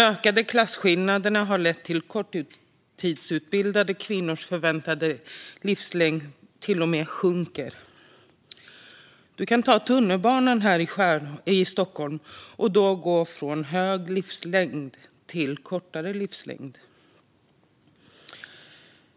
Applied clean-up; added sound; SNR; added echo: none; none; none; none.